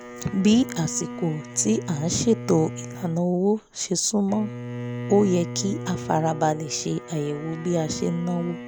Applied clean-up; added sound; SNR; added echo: none; Bowed string instrument; 11 dB; none.